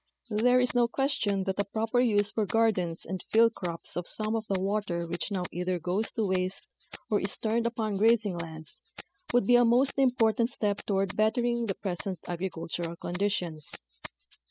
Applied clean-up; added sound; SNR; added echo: classical method spectral subtraction.